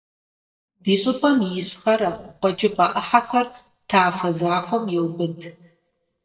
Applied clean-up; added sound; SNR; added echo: neural mask model DeepFilterNet 3.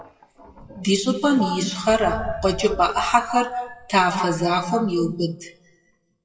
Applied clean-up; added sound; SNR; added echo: classical method WPE with log-MMSE.